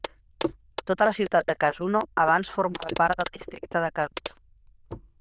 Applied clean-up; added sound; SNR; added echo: neural diffusion model UNIVERSE++.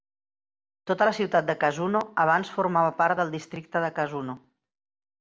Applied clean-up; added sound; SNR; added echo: none; none; none; none.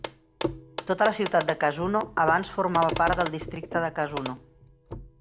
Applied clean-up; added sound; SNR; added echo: none; Clock; 8 dB; none.